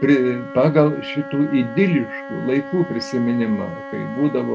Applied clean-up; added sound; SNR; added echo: none; Wind instrument, woodwind instrument; 13 dB; none.